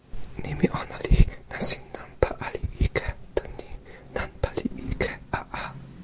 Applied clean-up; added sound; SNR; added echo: none; none; none; none.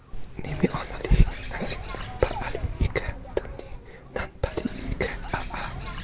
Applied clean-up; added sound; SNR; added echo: none; Bird; 8 dB; none.